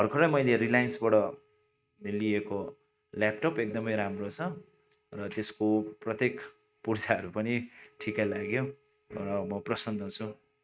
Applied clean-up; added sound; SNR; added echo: neural mask model RNNoise.